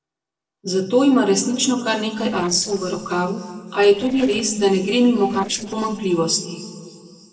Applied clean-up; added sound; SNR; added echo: neural separator model SepFormer DNS4.